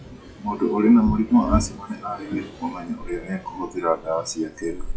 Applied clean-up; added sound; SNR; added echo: classical method WPE with log-MMSE.